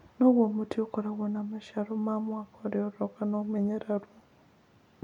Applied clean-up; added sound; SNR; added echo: none; none; none; none.